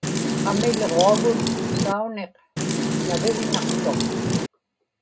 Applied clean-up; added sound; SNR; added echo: none; Wind; -2 dB; reverberation time 0.2 s.